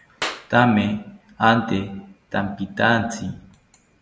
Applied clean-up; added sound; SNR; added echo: none; Clapping; 13 dB; none.